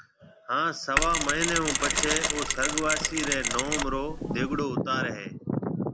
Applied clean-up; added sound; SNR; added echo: none; Mechanisms; 0 dB; none.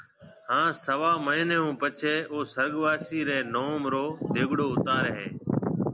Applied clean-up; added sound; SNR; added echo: none; none; none; none.